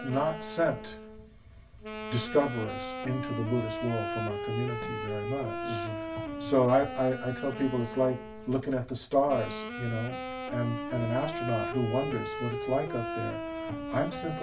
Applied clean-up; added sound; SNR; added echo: none; Wind instrument, woodwind instrument; 6 dB; reverberation time 0.2 s.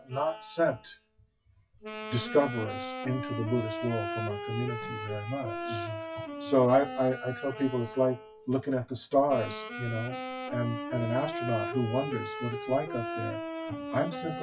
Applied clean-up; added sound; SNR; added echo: classical method WPE with log-MMSE.